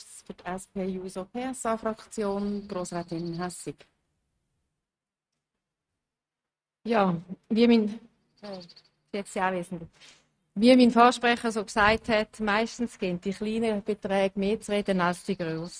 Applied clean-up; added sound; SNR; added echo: neural mask model RNNoise.